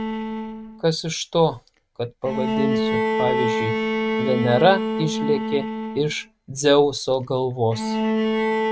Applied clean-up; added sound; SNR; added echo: neural mask model RNNoise.